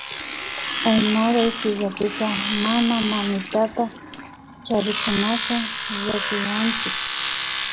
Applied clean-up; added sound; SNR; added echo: none; Domestic sounds, home sounds; 2 dB; none.